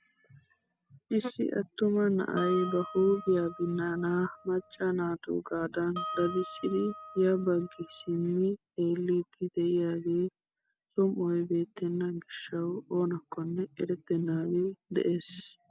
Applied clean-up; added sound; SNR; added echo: none; Harp; 12 dB; none.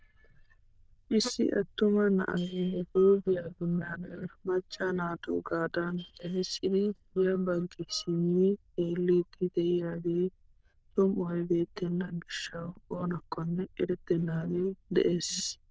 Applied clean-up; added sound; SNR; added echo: neural diffusion model UNIVERSE++.